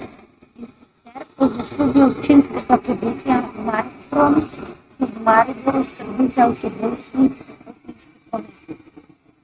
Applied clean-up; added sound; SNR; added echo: neural mask model RNNoise.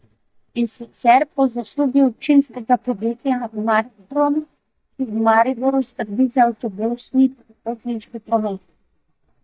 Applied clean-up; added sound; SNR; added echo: neural mask model DeepFilterNet 3.